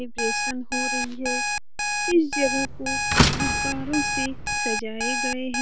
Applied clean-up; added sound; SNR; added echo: none; Slam + Alarm; -3 dB; none.